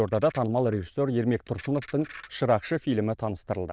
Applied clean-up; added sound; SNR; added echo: neural diffusion model UNIVERSE++.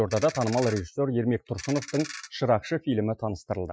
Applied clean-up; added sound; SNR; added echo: classical method Wiener filter.